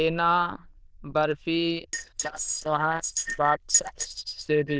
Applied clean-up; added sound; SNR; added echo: neural diffusion model UNIVERSE++.